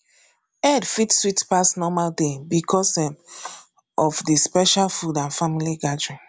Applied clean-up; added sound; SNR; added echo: none; none; none; none.